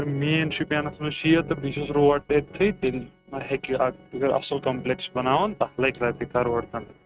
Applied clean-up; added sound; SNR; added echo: neural mask model RNNoise.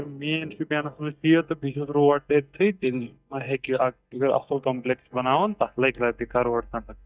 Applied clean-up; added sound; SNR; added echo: neural mask model DeepFilterNet 3.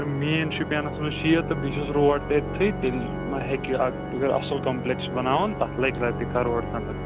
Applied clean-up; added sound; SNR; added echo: none; Organ; 5 dB; none.